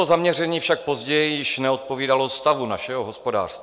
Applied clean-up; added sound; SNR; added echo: none; none; none; none.